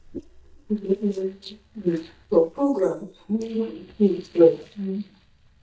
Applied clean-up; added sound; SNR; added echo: neural mask model DeepFilterNet 3.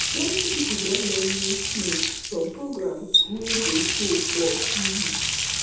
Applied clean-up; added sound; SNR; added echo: none; Water tap, faucet; -3 dB; reverberation time 0.7 s.